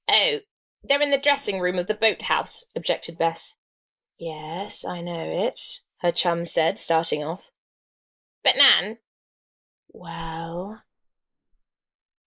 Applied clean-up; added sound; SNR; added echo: neural mask model Resemble Enhance denoiser.